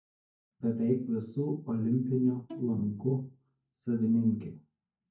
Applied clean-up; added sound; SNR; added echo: neural mask model DeepFilterNet 3.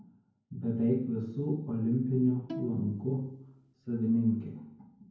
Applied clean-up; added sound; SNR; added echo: none; Bowed string instrument; 13 dB; reverberation time 0.9 s.